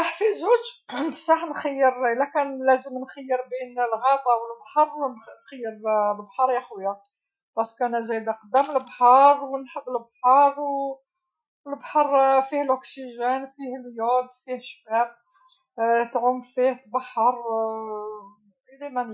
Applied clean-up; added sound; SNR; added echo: classical method Wiener filter.